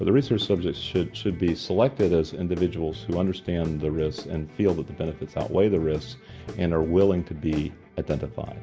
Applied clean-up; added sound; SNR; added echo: none; Guitar / Drum; 16 dB; none.